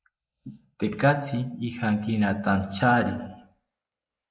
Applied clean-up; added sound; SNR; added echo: neural mask model Resemble Enhance denoiser.